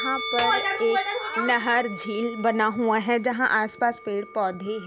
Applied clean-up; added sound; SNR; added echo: none; Musical instrument; 11 dB; none.